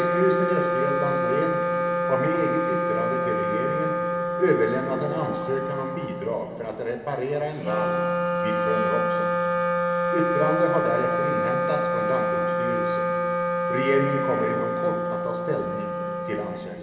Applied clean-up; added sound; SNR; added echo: none; Wind instrument, woodwind instrument; -3 dB; reverberation time 2.5 s.